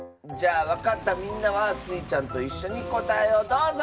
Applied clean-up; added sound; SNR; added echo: none; Motorcycle / Accelerating, revving, vroom; 17 dB; reverberation time 0.5 s.